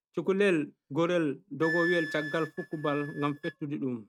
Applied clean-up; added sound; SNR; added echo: neural mask model RNNoise.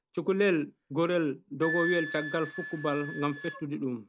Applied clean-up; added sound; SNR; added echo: none; Wind instrument, woodwind instrument; 10 dB; none.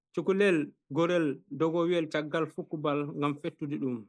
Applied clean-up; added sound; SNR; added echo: neural mask model Resemble Enhance denoiser.